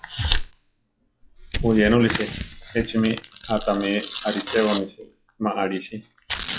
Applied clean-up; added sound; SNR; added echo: classical method log-MMSE.